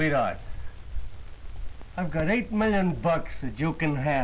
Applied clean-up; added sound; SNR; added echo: none; Cricket; 5 dB; none.